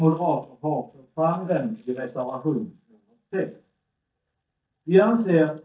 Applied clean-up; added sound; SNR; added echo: neural mask model DeepFilterNet 3.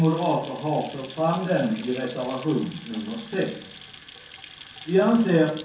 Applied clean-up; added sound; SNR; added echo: none; Sink (filling or washing) / Water tap, faucet / Splash, splatter; 12 dB; reverberation time 0.6 s.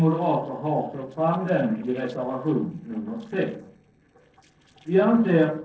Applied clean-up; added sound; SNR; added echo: neural separator model SepFormer DNS4.